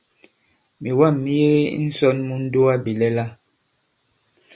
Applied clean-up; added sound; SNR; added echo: none; none; none; none.